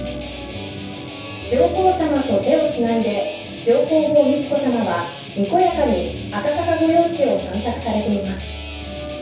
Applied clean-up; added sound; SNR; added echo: none; Guitar; 12 dB; reverberation time 0.7 s.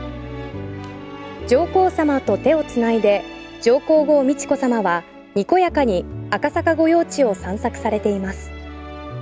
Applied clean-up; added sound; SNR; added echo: none; none; none; none.